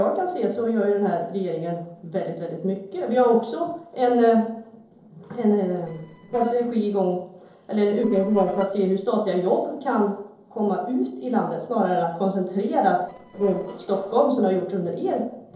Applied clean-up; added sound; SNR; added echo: neural separator model SepFormer DNS4.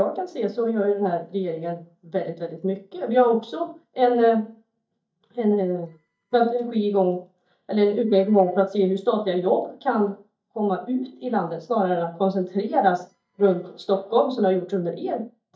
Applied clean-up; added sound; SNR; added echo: neural mask model DeepFilterNet 3.